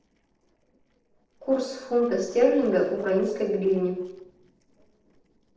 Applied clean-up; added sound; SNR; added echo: neural separator model SepFormer DNS4.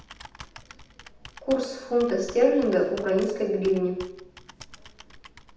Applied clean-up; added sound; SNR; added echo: none; Computer keyboard; 19 dB; reverberation time 0.8 s.